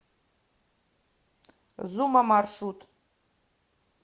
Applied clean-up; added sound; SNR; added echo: none; none; none; none.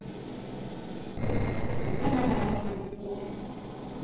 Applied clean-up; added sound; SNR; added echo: neural separator model SepFormer DNS4.